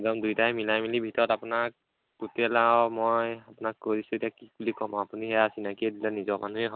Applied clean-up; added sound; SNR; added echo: none; none; none; none.